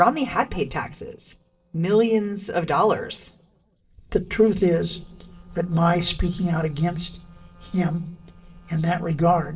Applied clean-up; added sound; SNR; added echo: neural separator model SepFormer DNS4.